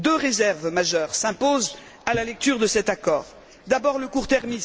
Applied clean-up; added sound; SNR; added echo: none; none; none; none.